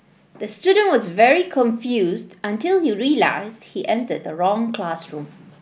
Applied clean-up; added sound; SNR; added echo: none; none; none; none.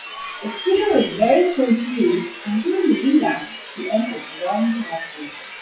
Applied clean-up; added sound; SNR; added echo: classical method WPE with log-MMSE.